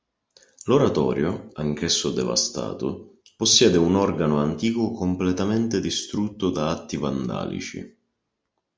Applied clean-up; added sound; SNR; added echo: none; none; none; none.